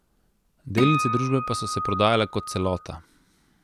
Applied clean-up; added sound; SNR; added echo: none; Acoustic guitar; 3 dB; none.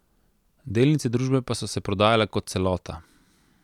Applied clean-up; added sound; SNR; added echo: none; none; none; none.